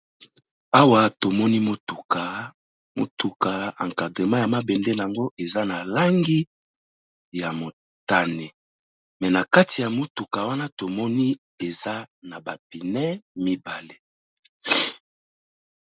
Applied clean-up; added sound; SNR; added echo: none; none; none; none.